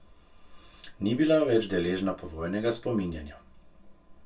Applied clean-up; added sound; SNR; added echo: none; none; none; reverberation time 0.2 s.